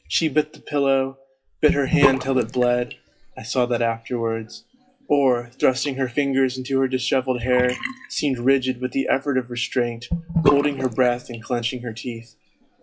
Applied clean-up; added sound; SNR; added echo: classical method log-MMSE.